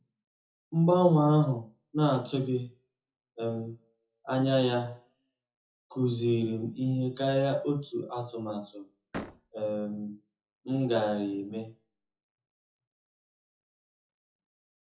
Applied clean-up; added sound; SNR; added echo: classical method WPE with log-MMSE.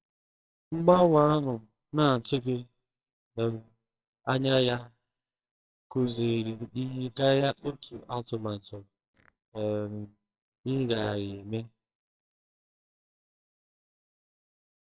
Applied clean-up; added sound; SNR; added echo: neural separator model SepFormer WHAMR!.